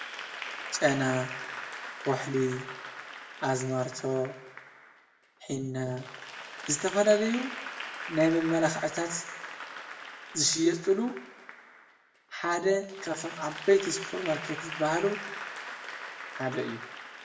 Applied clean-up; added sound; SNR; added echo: none; Applause / Crowd; 10 dB; reverberation time 0.6 s.